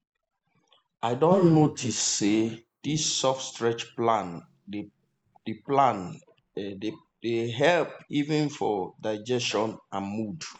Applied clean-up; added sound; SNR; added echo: neural mask model Resemble Enhance denoiser.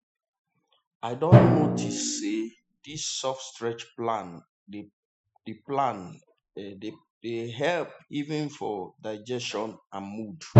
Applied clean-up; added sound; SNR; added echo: classical method Wiener filter.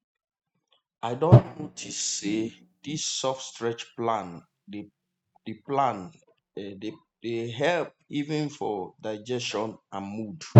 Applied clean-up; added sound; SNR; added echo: neural mask model RNNoise.